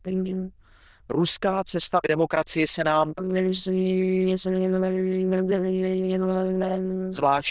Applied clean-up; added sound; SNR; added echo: neural diffusion model UNIVERSE++.